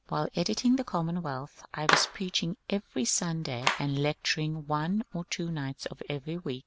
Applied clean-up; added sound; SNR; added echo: none; Clapping; 6 dB; none.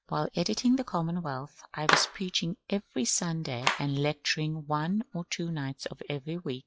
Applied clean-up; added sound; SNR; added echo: classical method log-MMSE.